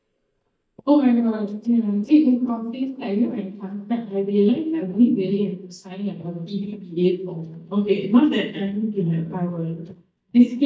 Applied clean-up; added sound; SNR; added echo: neural mask model DeepFilterNet 3.